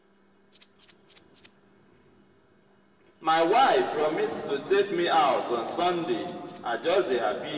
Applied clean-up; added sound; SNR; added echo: none; Rattle (instrument); 18 dB; reverberation time 2.0 s.